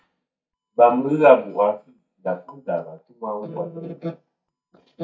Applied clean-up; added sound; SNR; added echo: neural mask model DeepFilterNet 3.